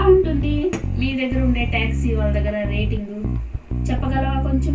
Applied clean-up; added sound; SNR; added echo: none; Bass guitar; -1 dB; reverberation time 0.2 s.